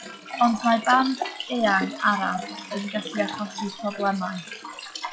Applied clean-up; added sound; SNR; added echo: classical method log-MMSE.